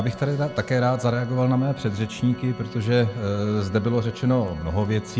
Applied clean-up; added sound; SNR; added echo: none; Organ; 17 dB; none.